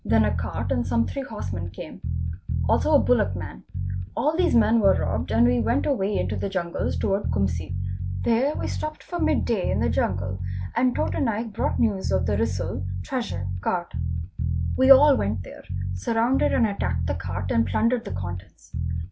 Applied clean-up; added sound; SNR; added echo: none; Bass guitar; 2 dB; none.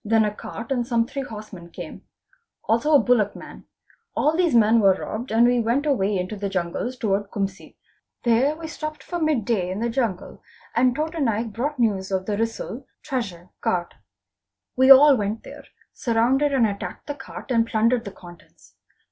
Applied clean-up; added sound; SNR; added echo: none; none; none; none.